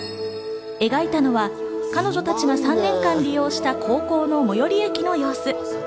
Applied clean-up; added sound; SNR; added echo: none; none; none; none.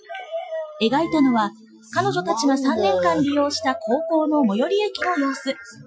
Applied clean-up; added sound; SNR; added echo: classical method Wiener filter.